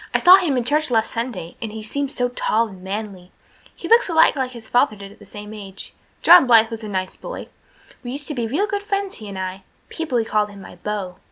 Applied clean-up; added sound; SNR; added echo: none; none; none; none.